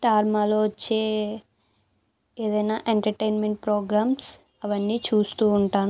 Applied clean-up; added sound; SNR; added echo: none; none; none; none.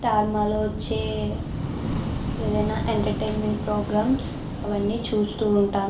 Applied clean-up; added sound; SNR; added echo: none; Waves, surf / Wind; 4 dB; reverberation time 0.4 s.